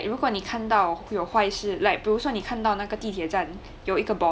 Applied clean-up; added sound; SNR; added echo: none; none; none; none.